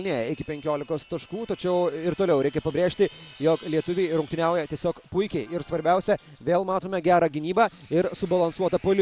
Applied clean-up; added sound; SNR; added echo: none; none; none; none.